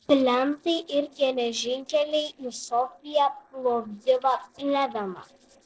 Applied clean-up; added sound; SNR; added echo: neural separator model SepFormer DNS4.